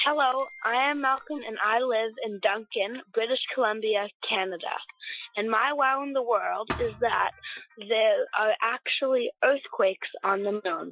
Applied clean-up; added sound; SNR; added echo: classical method Wiener filter.